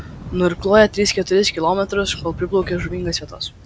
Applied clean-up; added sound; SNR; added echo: none; Thunder / Rain; 14 dB; none.